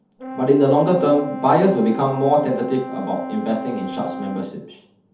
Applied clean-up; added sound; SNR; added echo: none; Brass instrument; 10 dB; reverberation time 0.6 s.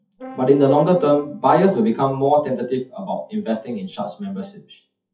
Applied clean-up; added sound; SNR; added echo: classical method WPE with log-MMSE.